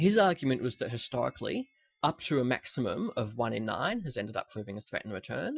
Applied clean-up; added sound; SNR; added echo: classical method Wiener filter.